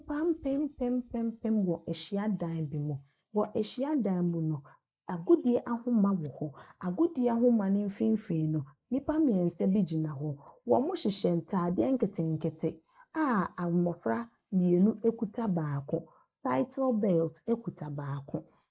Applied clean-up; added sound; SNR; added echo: neural mask model Resemble Enhance denoiser.